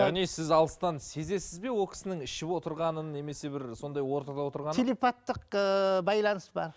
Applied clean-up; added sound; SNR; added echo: none; none; none; none.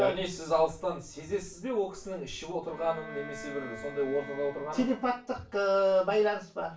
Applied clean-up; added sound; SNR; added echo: none; Bowed string instrument; 15 dB; reverberation time 0.3 s.